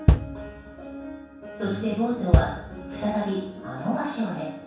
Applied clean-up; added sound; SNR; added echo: none; Bass drum; -2 dB; reverberation time 0.7 s.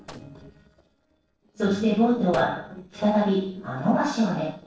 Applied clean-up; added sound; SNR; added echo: neural separator model SepFormer DNS4.